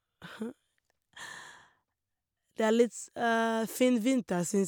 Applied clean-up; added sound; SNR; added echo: none; none; none; none.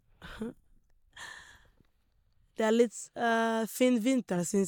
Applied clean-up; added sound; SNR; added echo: neural mask model DeepFilterNet 3.